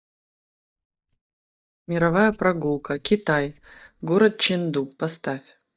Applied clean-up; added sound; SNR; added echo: neural mask model DeepFilterNet 3.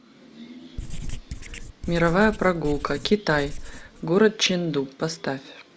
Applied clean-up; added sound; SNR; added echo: none; Writing; 8 dB; none.